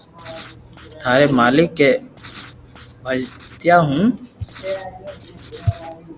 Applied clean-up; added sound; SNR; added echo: none; Writing; 18 dB; none.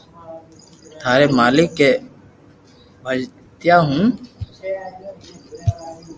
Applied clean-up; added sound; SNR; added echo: none; none; none; none.